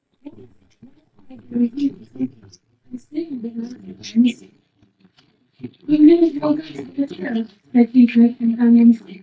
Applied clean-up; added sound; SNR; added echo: neural mask model DeepFilterNet 3.